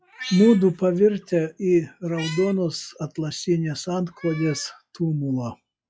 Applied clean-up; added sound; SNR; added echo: classical method log-MMSE.